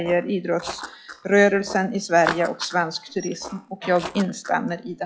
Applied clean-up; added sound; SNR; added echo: classical method log-MMSE.